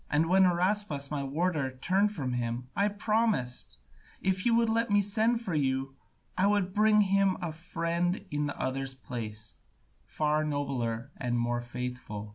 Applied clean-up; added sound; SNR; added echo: none; none; none; none.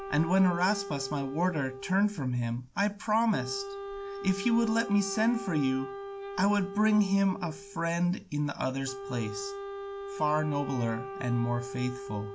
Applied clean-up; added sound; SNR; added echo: none; Wind instrument, woodwind instrument; 11 dB; none.